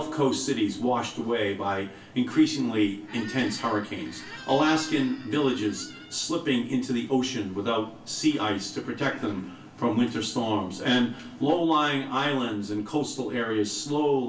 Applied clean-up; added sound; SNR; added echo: none; Squeak; 18 dB; reverberation time 0.3 s.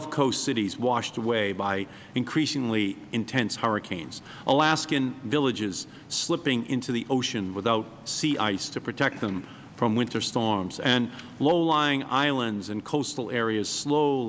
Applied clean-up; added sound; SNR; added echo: none; none; none; none.